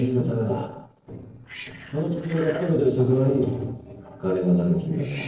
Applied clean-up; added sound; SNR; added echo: neural separator model SepFormer DNS4.